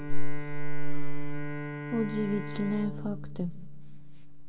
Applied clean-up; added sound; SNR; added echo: none; Bowed string instrument; 15 dB; reverberation time 1.4 s.